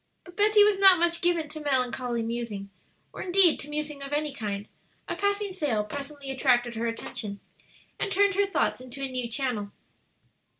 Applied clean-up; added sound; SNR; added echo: none; none; none; none.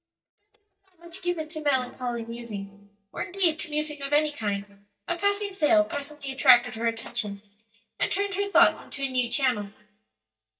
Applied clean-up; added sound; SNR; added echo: neural mask model DeepFilterNet 3.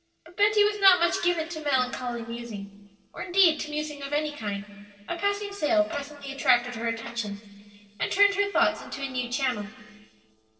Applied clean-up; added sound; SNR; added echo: neural separator model SepFormer DNS4.